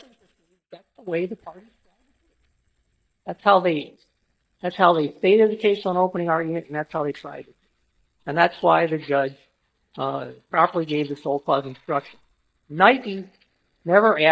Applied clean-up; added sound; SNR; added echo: neural mask model DeepFilterNet 3.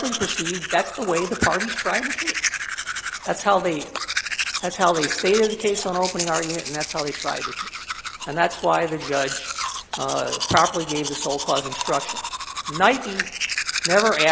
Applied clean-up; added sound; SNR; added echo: none; Domestic sounds, home sounds; 5 dB; none.